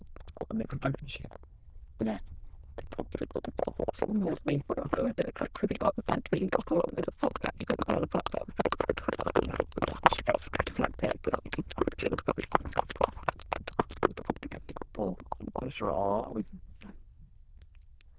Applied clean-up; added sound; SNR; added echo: neural diffusion model UNIVERSE++.